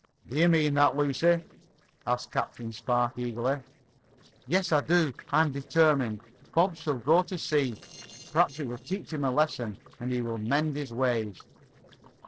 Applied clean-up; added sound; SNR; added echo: neural separator model SepFormer DNS4.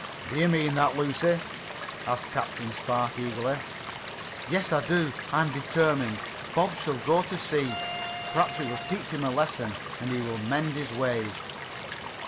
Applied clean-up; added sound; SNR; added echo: none; Stream / Liquid + Bowed string instrument; 7 dB; none.